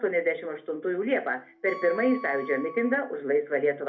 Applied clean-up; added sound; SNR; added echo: none; Wind instrument, woodwind instrument; 16 dB; reverberation time 0.3 s.